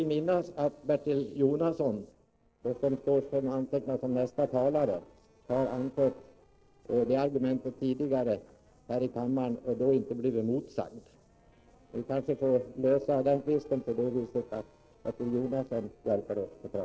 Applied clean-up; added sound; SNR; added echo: neural separator model SepFormer DNS4.